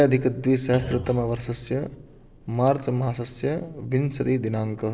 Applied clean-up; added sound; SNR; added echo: none; Thump, thud; 14 dB; none.